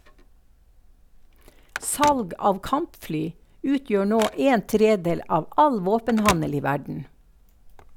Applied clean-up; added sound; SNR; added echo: none; Telephone; 15 dB; none.